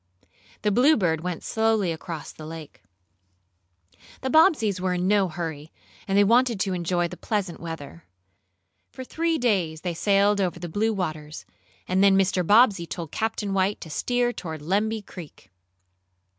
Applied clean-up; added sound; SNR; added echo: none; none; none; none.